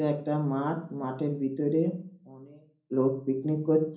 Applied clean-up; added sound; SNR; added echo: none; none; none; reverberation time 0.6 s.